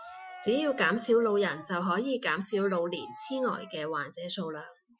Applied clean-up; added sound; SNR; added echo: classical method Wiener filter.